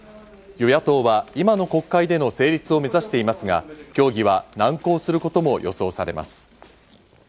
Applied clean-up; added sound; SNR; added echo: none; none; none; none.